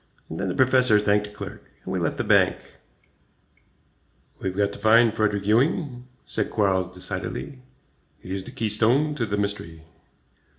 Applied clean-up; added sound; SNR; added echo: none; none; none; reverberation time 0.4 s.